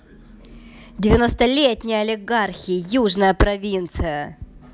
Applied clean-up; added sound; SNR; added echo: none; none; none; none.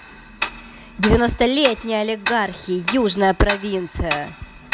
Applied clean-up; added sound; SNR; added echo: none; Tick-tock; 9 dB; none.